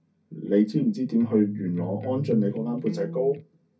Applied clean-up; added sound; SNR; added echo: none; Electric guitar; 10 dB; reverberation time 0.3 s.